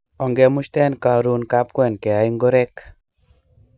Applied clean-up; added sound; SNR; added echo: none; none; none; none.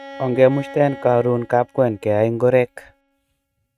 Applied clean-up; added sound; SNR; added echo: neural mask model RNNoise.